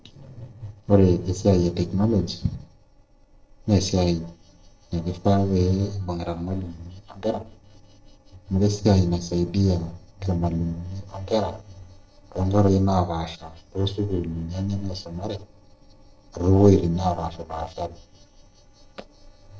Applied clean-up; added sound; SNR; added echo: neural separator model SepFormer DNS4.